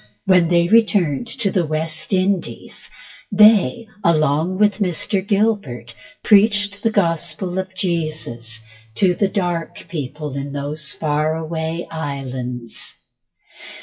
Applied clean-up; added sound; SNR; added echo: classical method WPE with log-MMSE.